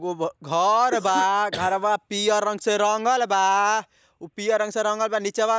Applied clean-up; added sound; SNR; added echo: neural mask model Resemble Enhance denoiser.